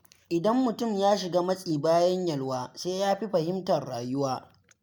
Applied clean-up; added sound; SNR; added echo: none; none; none; none.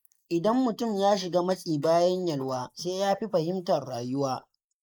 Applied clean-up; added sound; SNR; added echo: neural mask model Resemble Enhance denoiser.